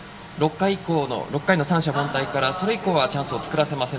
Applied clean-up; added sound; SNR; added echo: none; none; none; reverberation time 2.7 s.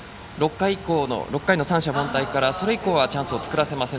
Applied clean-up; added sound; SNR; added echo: none; none; none; none.